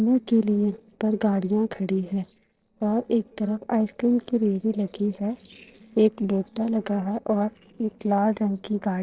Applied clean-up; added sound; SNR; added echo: neural separator model SepFormer DNS4.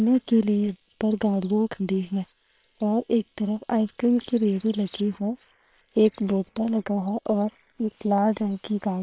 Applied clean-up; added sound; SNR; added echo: neural separator model SepFormer WHAM!.